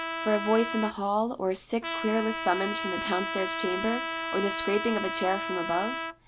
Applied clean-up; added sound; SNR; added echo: none; Trumpet; 5 dB; none.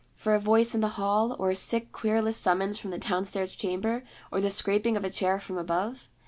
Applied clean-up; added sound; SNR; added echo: none; none; none; none.